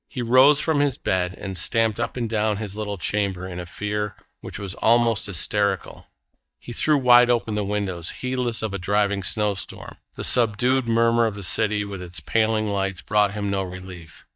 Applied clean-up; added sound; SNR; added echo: neural mask model DeepFilterNet 3.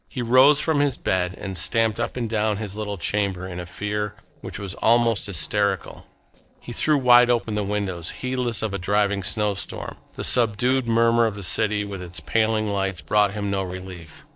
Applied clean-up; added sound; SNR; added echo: neural separator model SepFormer DNS4.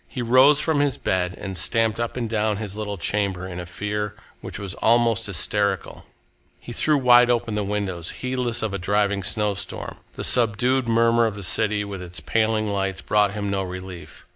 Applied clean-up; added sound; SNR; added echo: none; none; none; none.